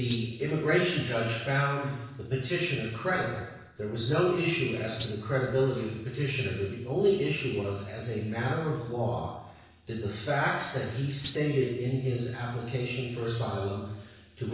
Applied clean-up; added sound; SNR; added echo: neural separator model SepFormer DNS4.